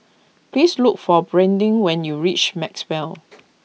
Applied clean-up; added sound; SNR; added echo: none; none; none; none.